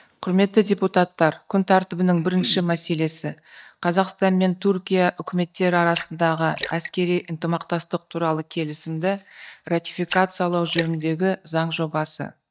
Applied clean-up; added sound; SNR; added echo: neural mask model DeepFilterNet 3.